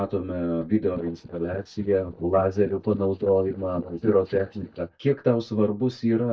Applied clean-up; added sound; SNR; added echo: neural mask model DeepFilterNet 3.